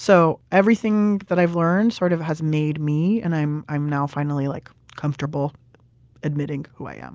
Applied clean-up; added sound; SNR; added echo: none; none; none; none.